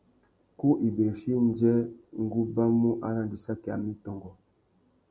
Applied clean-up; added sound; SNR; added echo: none; none; none; none.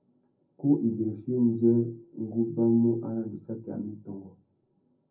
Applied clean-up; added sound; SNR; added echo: none; none; none; reverberation time 0.4 s.